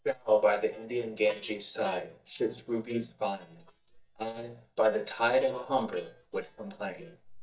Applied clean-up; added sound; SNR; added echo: neural mask model DeepFilterNet 3.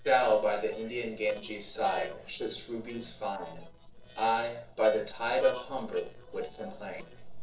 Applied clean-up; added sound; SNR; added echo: neural separator model SepFormer DNS4.